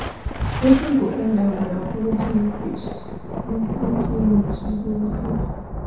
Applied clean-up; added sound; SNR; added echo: none; Thunder; 4 dB; reverberation time 0.7 s.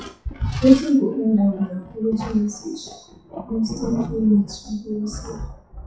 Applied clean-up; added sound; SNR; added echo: classical method WPE with log-MMSE.